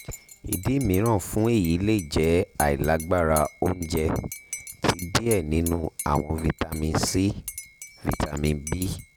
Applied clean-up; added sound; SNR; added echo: none; Cutlery, silverware / Dishes, pots, and pans / Chink, clink; 16 dB; none.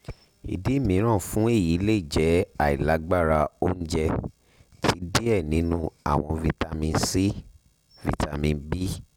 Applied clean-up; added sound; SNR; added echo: none; none; none; none.